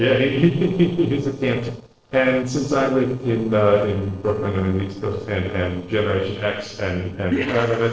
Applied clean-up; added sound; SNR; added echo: neural separator model SepFormer DNS4.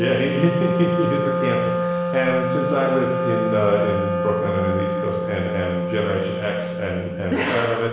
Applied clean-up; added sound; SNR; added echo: none; Wind instrument, woodwind instrument; 0 dB; reverberation time 0.9 s.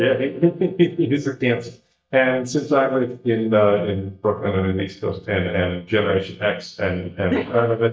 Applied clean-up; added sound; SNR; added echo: neural mask model DeepFilterNet 3.